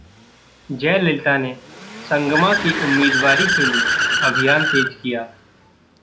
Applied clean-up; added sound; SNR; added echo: none; Accelerating, revving, vroom / Car; 1 dB; none.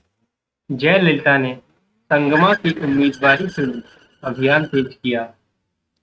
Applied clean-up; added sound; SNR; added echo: neural mask model RNNoise.